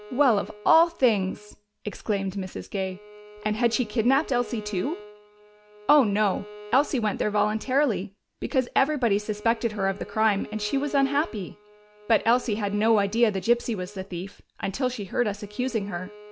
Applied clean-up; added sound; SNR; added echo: none; Bowed string instrument; 19 dB; none.